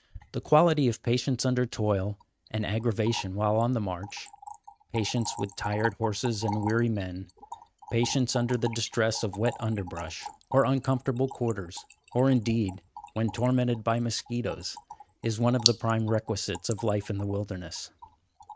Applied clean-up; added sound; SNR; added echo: neural mask model RNNoise.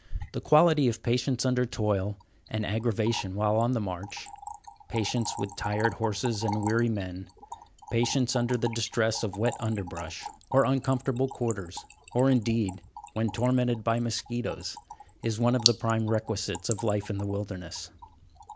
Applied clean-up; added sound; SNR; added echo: none; Trickle, dribble / Splash, splatter; 12 dB; none.